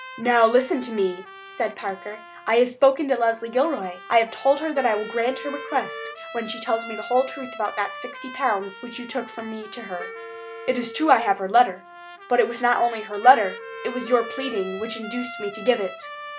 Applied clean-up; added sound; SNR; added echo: none; Wind instrument, woodwind instrument + Trumpet; 14 dB; none.